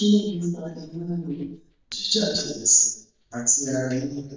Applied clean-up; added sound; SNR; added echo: neural mask model DeepFilterNet 3.